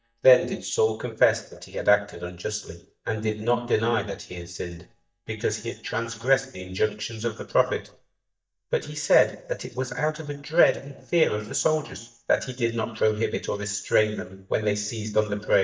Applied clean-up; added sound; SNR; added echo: neural mask model DeepFilterNet 3.